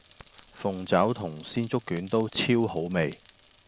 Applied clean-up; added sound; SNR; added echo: none; Rain; 15 dB; none.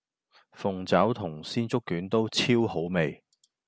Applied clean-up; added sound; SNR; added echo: none; none; none; none.